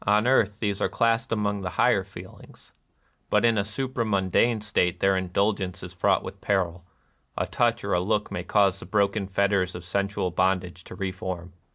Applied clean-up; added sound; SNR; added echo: none; none; none; none.